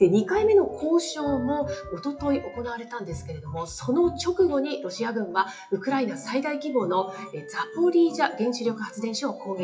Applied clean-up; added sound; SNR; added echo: classical method WPE with log-MMSE.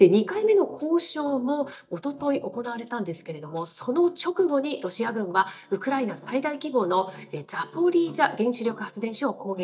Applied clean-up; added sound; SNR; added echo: neural mask model DeepFilterNet 3.